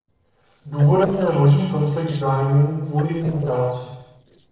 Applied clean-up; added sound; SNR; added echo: neural separator model SepFormer DNS4.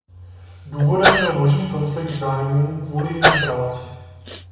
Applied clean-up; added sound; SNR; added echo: none; Sneeze / Cough; 1 dB; reverberation time 1.1 s.